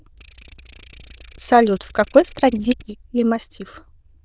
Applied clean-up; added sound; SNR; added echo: neural diffusion model UNIVERSE++.